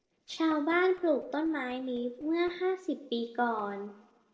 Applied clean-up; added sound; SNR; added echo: neural separator model SepFormer DNS4.